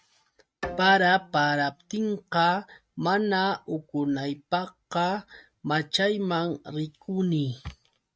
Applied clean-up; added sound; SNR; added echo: neural mask model RNNoise.